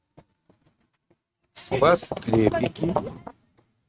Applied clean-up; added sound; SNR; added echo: neural mask model RNNoise.